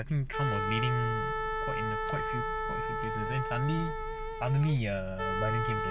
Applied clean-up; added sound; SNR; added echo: none; Wind instrument, woodwind instrument; 2 dB; none.